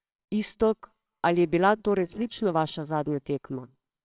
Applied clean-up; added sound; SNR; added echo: neural separator model SepFormer WHAMR!.